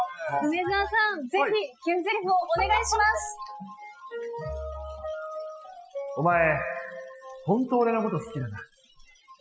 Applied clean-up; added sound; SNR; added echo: classical method Wiener filter.